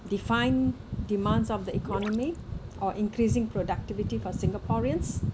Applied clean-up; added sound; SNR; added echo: none; Gurgling / Liquid; 12 dB; none.